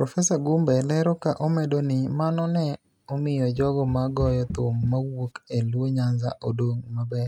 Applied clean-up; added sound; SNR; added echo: neural mask model RNNoise.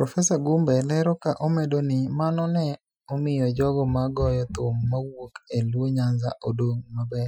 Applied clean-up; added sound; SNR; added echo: classical method Wiener filter.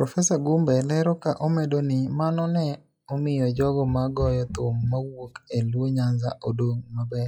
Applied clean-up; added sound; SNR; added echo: classical method log-MMSE.